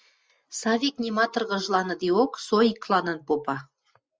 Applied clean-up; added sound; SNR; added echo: none; none; none; none.